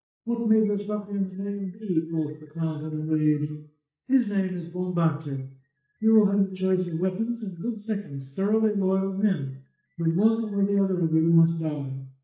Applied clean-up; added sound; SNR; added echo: neural mask model DeepFilterNet 3.